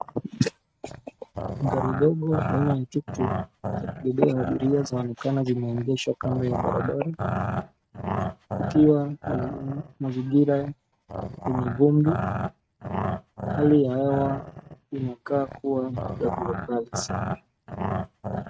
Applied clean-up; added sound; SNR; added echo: neural mask model RNNoise.